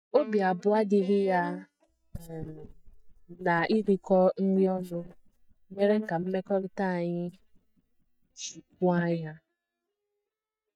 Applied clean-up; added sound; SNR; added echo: neural mask model DeepFilterNet 3.